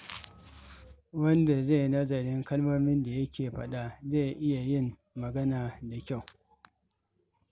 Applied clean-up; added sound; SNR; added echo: none; none; none; none.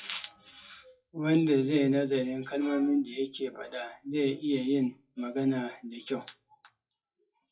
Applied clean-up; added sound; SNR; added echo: classical method WPE with log-MMSE.